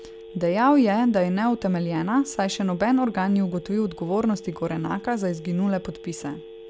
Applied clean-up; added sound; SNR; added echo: none; Telephone; 18 dB; none.